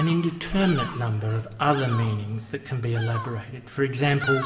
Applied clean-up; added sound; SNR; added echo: none; Bird vocalization, bird call, bird song; 11 dB; reverberation time 1.7 s.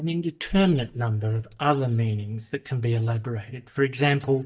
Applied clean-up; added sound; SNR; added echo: neural mask model DeepFilterNet 3.